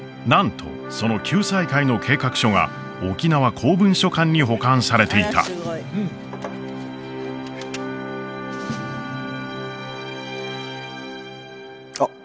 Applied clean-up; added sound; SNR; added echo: none; Wind instrument, woodwind instrument; 14 dB; none.